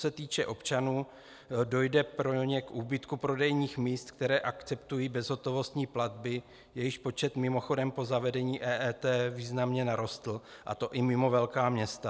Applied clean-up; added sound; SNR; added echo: none; none; none; none.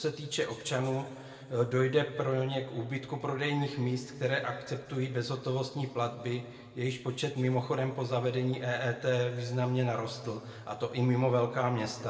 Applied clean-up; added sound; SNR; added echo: none; none; none; reverberation time 1.7 s.